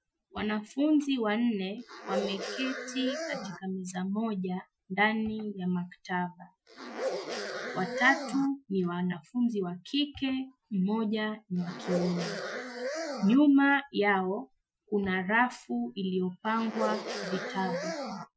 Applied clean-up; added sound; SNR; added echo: classical method Wiener filter.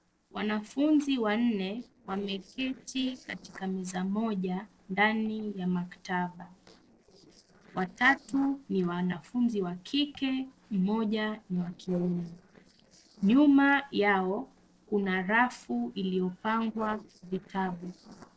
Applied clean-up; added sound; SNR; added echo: neural separator model SepFormer DNS4.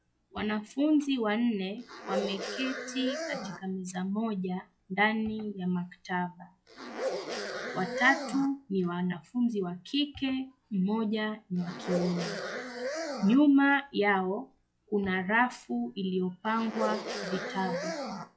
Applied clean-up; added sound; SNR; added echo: classical method log-MMSE.